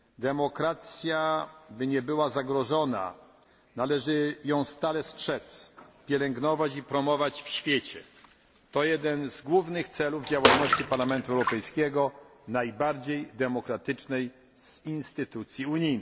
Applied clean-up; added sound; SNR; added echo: none; Bathtub (filling or washing) / Water / Splash, splatter; -2 dB; none.